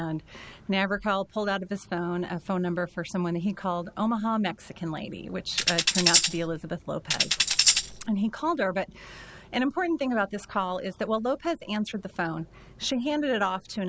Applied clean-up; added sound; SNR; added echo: none; Tambourine; -4 dB; none.